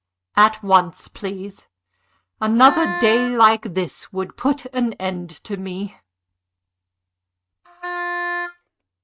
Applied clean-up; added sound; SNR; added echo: neural mask model RNNoise.